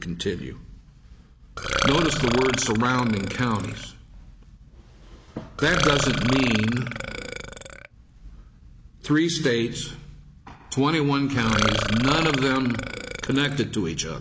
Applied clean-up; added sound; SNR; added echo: none; Burping, eructation; 3 dB; none.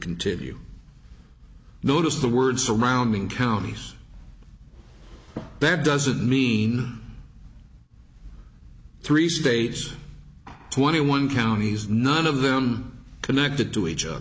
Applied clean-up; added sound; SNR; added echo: none; none; none; none.